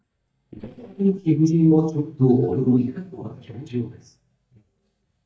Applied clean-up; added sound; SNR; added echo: neural mask model DeepFilterNet 3.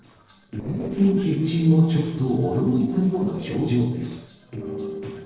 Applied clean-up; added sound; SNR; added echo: neural separator model SepFormer DNS4.